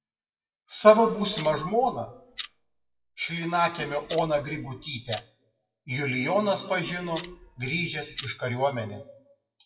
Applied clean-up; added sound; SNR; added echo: classical method WPE with log-MMSE.